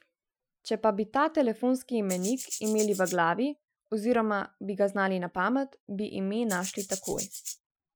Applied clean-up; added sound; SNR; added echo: classical method Wiener filter.